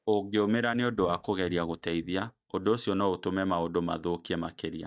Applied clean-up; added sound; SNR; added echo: neural mask model DeepFilterNet 3.